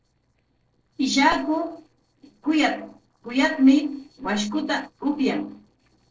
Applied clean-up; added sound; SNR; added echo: neural separator model SepFormer DNS4.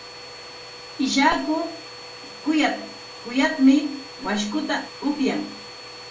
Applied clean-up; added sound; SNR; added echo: none; Domestic sounds, home sounds; 15 dB; reverberation time 0.2 s.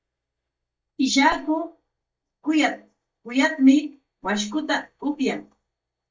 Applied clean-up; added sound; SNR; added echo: neural mask model DeepFilterNet 3.